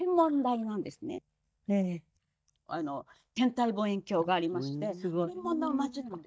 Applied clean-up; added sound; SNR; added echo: neural mask model DeepFilterNet 3.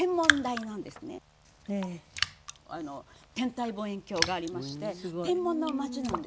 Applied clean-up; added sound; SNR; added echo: none; Raindrop; 3 dB; none.